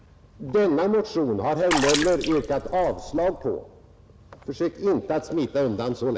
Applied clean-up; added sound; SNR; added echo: none; Water / Splash, splatter; 6 dB; none.